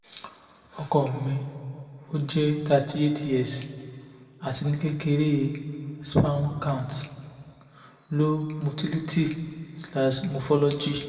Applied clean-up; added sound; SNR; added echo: none; none; none; reverberation time 1.7 s.